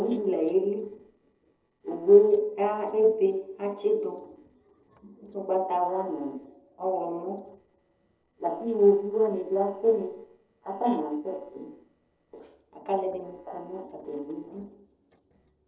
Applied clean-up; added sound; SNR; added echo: neural separator model SepFormer DNS4.